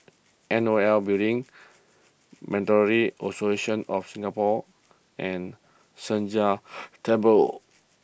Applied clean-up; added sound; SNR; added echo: none; none; none; none.